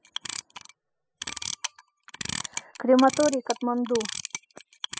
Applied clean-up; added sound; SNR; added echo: classical method spectral subtraction.